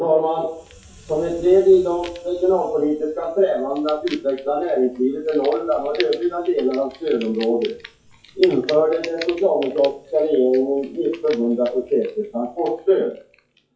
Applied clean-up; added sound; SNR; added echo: classical method WPE with log-MMSE.